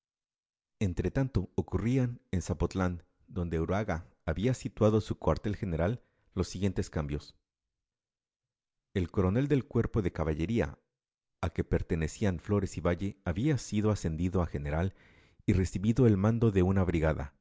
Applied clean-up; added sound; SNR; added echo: none; none; none; none.